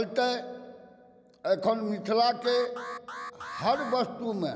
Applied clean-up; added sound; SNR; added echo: none; Alarm; 11 dB; none.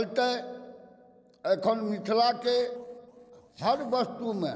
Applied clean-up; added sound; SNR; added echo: neural separator model SepFormer DNS4.